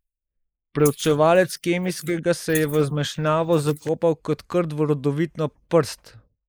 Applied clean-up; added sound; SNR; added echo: neural mask model Resemble Enhance denoiser.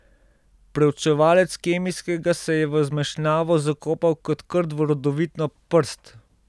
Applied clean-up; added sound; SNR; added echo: none; none; none; none.